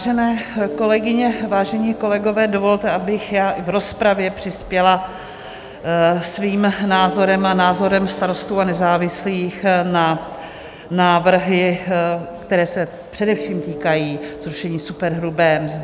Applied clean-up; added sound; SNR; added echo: none; Mallet percussion; 16 dB; none.